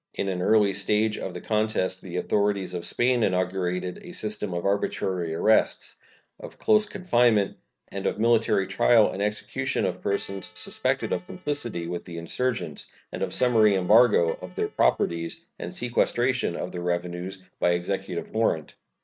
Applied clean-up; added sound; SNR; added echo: neural mask model RNNoise.